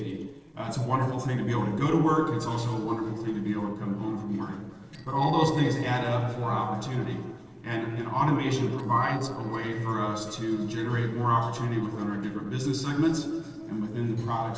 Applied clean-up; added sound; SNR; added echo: neural separator model SepFormer DNS4.